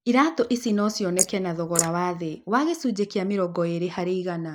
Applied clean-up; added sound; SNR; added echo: neural mask model Resemble Enhance denoiser.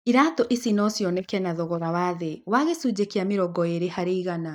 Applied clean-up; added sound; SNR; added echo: neural mask model DeepFilterNet 3.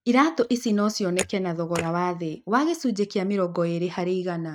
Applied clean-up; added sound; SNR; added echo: neural mask model RNNoise.